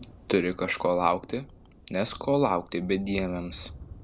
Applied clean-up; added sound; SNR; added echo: none; Thunder; 18 dB; none.